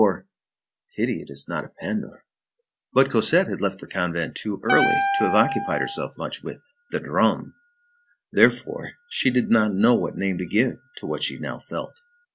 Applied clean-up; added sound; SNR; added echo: none; Wind instrument, woodwind instrument; 1 dB; none.